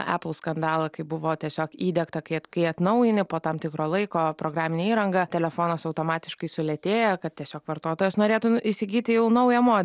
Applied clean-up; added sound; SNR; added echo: none; none; none; none.